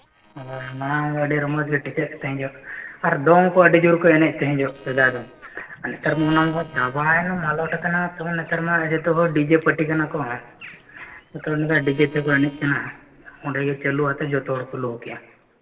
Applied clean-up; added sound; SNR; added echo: neural separator model SepFormer DNS4.